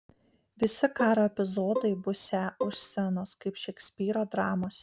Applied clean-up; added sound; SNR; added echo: none; Bowed string instrument; 7 dB; none.